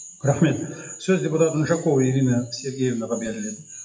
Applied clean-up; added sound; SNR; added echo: classical method WPE with log-MMSE.